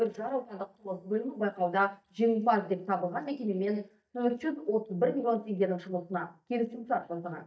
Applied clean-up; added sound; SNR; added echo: neural mask model DeepFilterNet 3.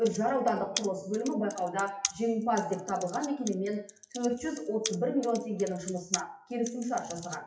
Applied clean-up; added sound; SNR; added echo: classical method WPE with log-MMSE.